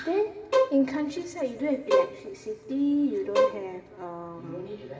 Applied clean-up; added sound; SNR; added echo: none; Bowed string instrument; -1 dB; reverberation time 1.0 s.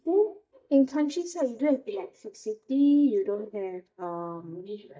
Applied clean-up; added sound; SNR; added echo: neural mask model DeepFilterNet 3.